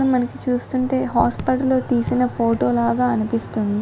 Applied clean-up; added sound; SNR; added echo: none; Raindrop / Drip; 14 dB; none.